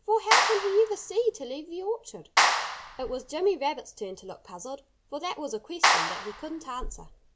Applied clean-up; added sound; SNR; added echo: none; Clapping; -4 dB; none.